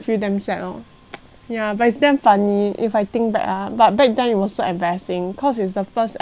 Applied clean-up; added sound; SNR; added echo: none; none; none; none.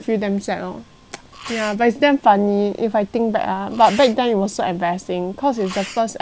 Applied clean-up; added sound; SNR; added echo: none; Sneeze; 20 dB; none.